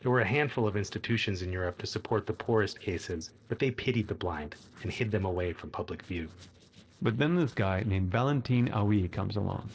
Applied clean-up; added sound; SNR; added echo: neural separator model SepFormer DNS4.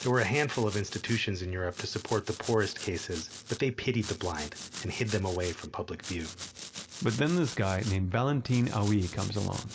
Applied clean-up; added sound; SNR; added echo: none; Domestic sounds, home sounds; 14 dB; reverberation time 2.1 s.